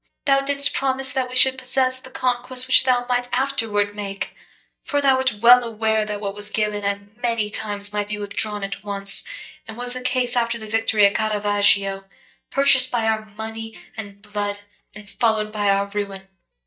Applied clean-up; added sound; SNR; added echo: neural mask model DeepFilterNet 3.